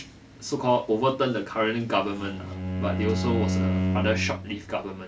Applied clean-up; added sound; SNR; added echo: none; Bowed string instrument; 1 dB; none.